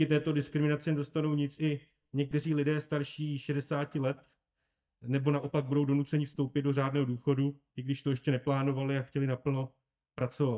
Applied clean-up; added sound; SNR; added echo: neural mask model DeepFilterNet 3.